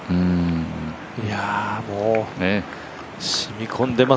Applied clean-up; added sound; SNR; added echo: none; none; none; none.